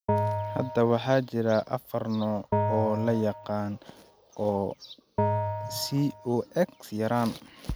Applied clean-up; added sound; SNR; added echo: none; Bell; 4 dB; none.